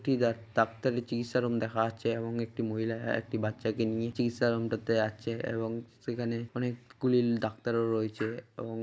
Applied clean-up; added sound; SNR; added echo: none; none; none; none.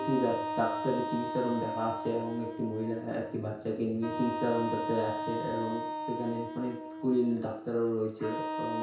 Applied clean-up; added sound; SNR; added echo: none; Wind instrument, woodwind instrument; 5 dB; reverberation time 0.6 s.